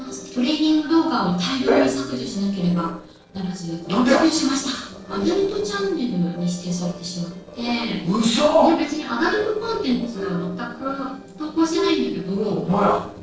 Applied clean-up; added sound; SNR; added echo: neural separator model SepFormer DNS4.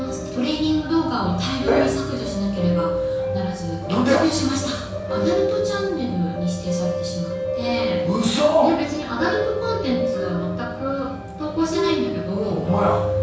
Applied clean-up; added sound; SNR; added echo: none; Organ; 19 dB; reverberation time 0.7 s.